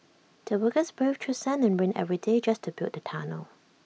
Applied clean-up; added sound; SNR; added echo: none; none; none; none.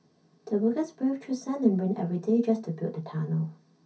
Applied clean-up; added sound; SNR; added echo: none; none; none; reverberation time 0.3 s.